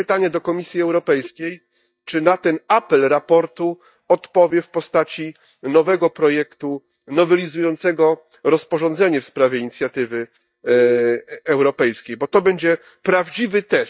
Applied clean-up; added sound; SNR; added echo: neural mask model DeepFilterNet 3.